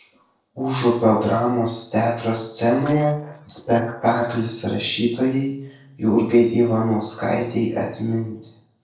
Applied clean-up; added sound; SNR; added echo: neural separator model SepFormer DNS4.